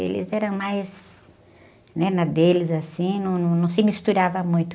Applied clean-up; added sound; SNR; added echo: none; none; none; none.